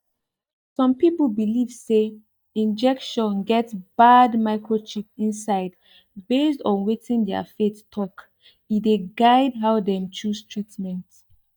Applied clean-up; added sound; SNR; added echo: neural mask model DeepFilterNet 3.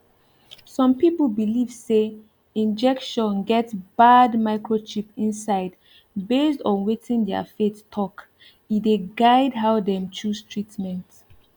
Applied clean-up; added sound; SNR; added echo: none; none; none; none.